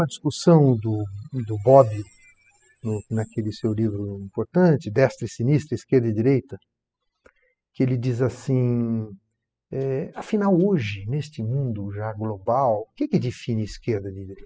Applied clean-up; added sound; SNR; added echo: classical method spectral subtraction.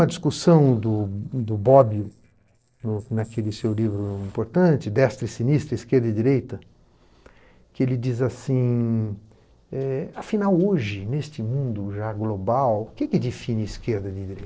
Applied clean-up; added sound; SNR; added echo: neural separator model SepFormer DNS4.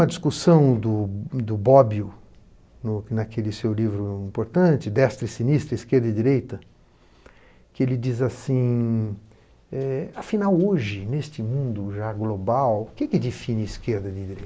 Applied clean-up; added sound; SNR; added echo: none; none; none; none.